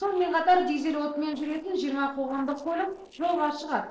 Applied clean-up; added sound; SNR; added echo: neural separator model SepFormer DNS4.